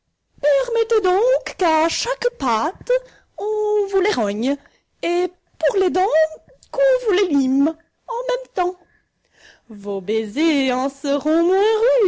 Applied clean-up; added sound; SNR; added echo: none; none; none; none.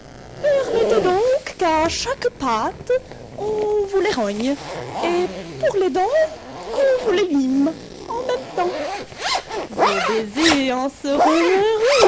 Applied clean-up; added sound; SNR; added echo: none; Zipper (clothing); 5 dB; none.